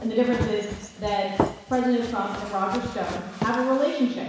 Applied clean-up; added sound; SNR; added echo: none; Run; 8 dB; reverberation time 1.1 s.